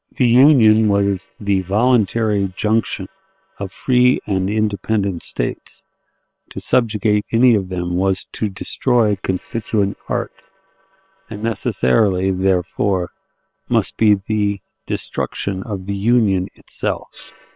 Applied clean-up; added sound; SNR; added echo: neural separator model SepFormer WHAM!.